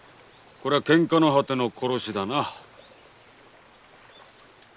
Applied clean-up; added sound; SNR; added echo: none; none; none; none.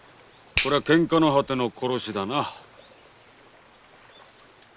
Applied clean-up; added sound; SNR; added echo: none; Finger snapping; 12 dB; none.